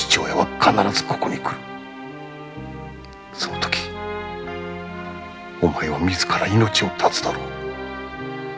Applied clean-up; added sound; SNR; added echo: none; none; none; none.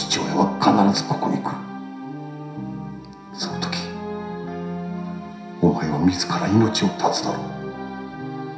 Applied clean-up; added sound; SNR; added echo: none; none; none; reverberation time 0.7 s.